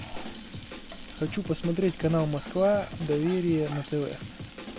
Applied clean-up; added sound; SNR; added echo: none; Frying (food) + Drum kit; 12 dB; none.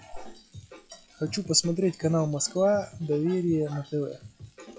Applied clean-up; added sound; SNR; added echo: classical method log-MMSE.